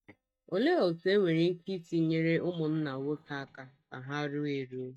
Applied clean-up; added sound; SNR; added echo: neural mask model DeepFilterNet 3.